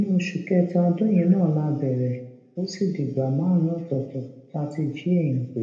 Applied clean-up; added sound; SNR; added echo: none; none; none; reverberation time 0.7 s.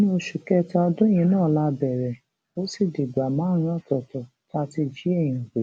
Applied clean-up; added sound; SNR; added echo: none; none; none; none.